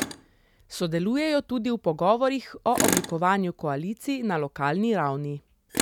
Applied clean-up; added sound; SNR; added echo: none; Tools; 8 dB; none.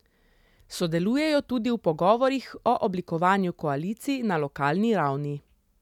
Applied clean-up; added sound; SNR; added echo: none; none; none; none.